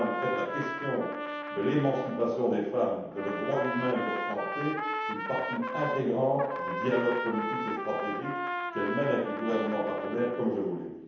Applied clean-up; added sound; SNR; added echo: none; Trumpet; 5 dB; reverberation time 0.9 s.